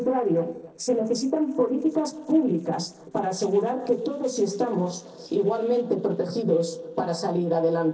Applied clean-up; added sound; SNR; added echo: neural separator model SepFormer DNS4.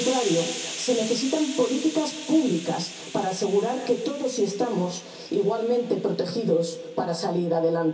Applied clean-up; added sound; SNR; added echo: none; Hiss; 13 dB; reverberation time 0.3 s.